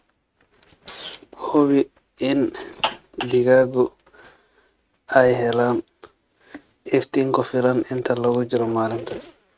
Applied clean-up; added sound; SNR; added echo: neural mask model RNNoise.